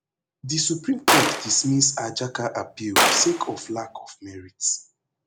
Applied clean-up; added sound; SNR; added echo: none; Gunshot, gunfire; -1 dB; none.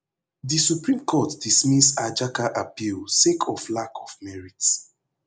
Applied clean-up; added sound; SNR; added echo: none; none; none; none.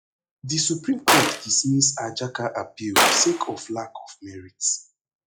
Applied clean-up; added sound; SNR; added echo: classical method log-MMSE.